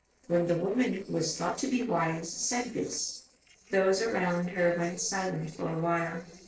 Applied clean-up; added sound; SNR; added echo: neural separator model SepFormer DNS4.